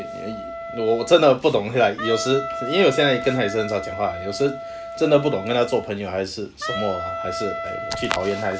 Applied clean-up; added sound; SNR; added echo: none; Wind instrument, woodwind instrument; 9 dB; none.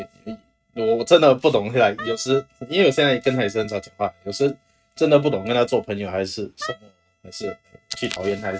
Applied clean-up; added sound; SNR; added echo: neural mask model RNNoise.